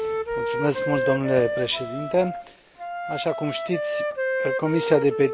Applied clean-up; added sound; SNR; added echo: none; Wind instrument, woodwind instrument; 2 dB; none.